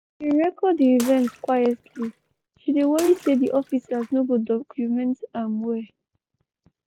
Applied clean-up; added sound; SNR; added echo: none; Bathtub (filling or washing) / Water / Splash, splatter; 19 dB; none.